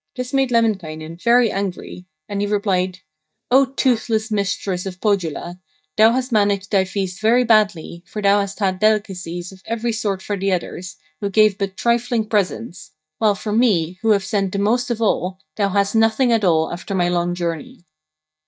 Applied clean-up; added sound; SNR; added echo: neural mask model DeepFilterNet 3.